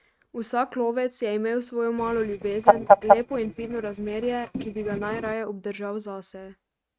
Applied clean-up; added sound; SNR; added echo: neural mask model RNNoise.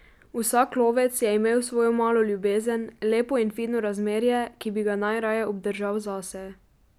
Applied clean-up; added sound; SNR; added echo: none; none; none; none.